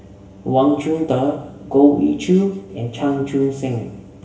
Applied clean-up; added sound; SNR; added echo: none; none; none; reverberation time 1.1 s.